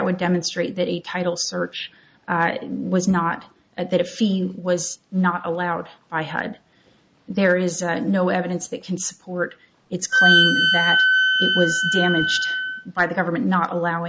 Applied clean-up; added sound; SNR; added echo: none; Wind instrument, woodwind instrument; -4 dB; none.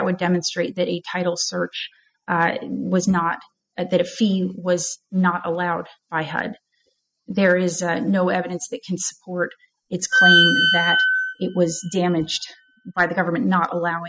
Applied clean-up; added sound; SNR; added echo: classical method spectral subtraction.